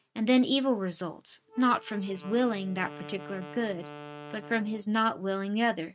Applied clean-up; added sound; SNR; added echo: neural mask model RNNoise.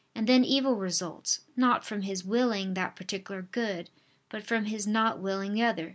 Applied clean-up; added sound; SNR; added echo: none; none; none; none.